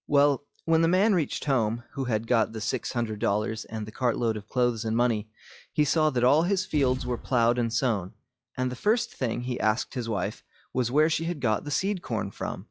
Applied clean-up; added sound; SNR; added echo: classical method log-MMSE.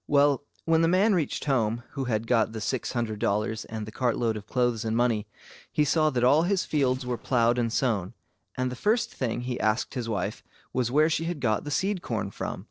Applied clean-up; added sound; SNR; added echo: neural separator model SepFormer DNS4.